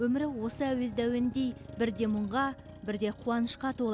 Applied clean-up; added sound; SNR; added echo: none; Motor vehicle (road); 17 dB; none.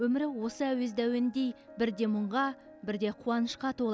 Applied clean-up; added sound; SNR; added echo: none; none; none; none.